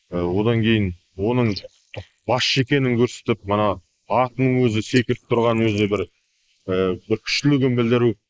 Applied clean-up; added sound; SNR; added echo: neural mask model Resemble Enhance denoiser.